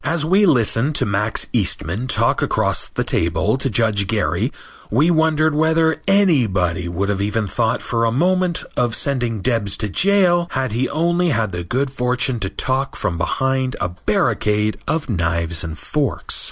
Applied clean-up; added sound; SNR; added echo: none; none; none; none.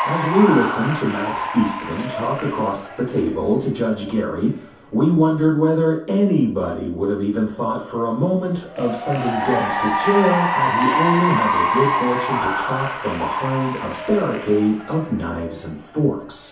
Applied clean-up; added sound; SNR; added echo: none; Applause / Cheering; 5 dB; reverberation time 0.5 s.